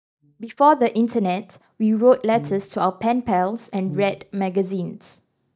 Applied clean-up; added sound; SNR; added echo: neural mask model DeepFilterNet 3.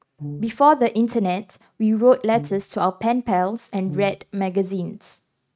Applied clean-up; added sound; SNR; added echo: neural mask model RNNoise.